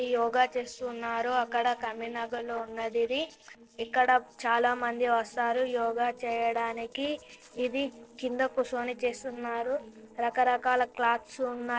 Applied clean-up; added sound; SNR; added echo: neural separator model SepFormer DNS4.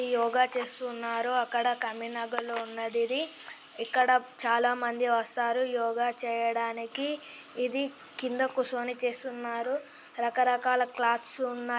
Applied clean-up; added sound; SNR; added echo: none; none; none; none.